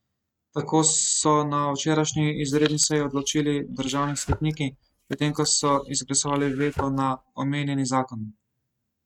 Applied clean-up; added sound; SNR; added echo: neural mask model RNNoise.